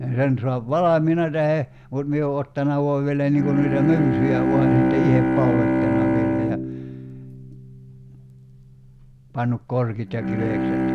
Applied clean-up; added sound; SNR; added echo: none; Bowed string instrument; 1 dB; none.